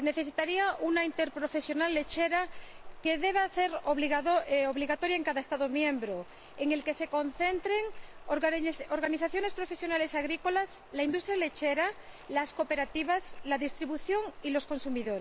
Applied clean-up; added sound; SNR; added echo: none; Rain; 15 dB; none.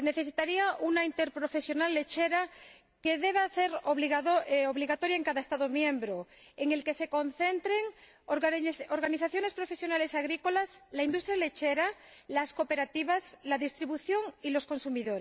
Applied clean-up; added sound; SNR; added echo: none; none; none; none.